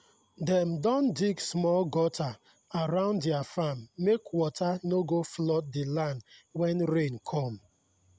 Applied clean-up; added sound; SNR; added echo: none; none; none; none.